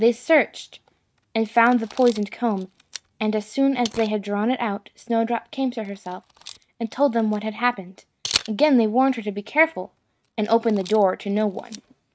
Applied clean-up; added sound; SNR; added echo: neural mask model RNNoise.